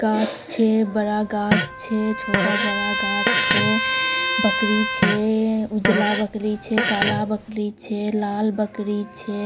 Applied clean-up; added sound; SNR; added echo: none; Trumpet + Fart; 2 dB; none.